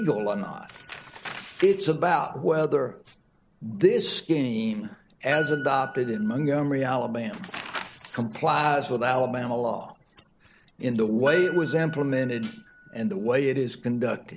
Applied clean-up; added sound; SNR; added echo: none; Piano; 16 dB; none.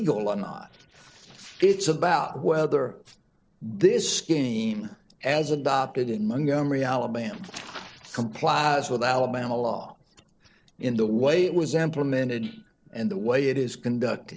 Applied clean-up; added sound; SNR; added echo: neural separator model SepFormer DNS4.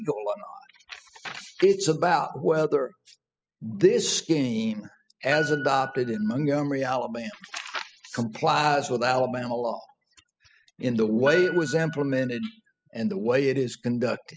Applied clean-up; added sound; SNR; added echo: classical method spectral subtraction.